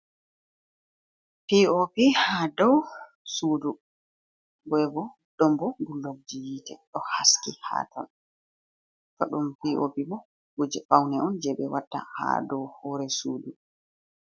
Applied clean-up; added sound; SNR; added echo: none; none; none; none.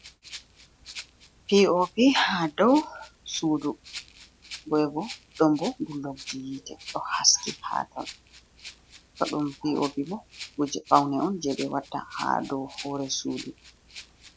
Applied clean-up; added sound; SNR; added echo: none; Rattle (instrument); 17 dB; none.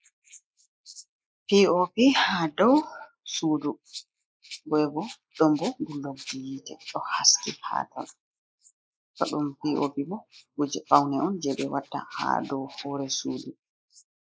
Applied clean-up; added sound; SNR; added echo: neural mask model Resemble Enhance denoiser.